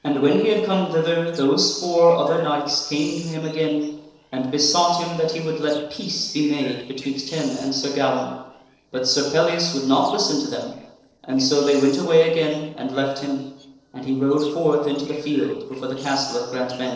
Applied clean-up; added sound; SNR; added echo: neural separator model SepFormer DNS4.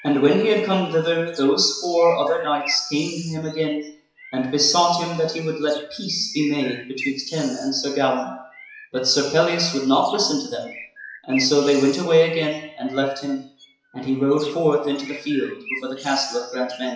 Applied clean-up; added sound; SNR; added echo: classical method WPE with log-MMSE.